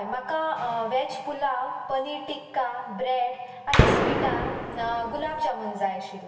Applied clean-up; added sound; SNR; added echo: none; Gunshot, gunfire; -5 dB; reverberation time 0.2 s.